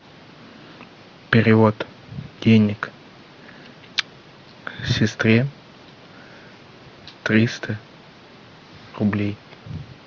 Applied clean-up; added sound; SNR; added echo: none; none; none; none.